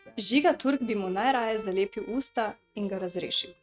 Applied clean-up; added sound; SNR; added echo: neural mask model RNNoise.